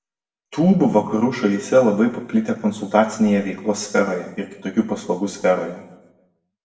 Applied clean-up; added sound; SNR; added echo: none; none; none; reverberation time 0.9 s.